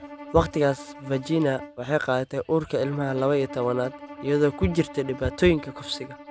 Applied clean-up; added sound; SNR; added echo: none; Bowed string instrument; 16 dB; none.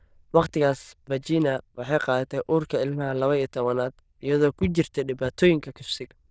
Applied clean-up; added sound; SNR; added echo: neural diffusion model UNIVERSE++.